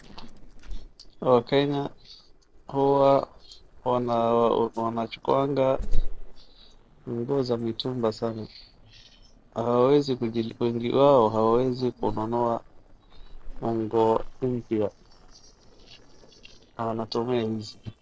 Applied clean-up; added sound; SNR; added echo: neural separator model SepFormer DNS4.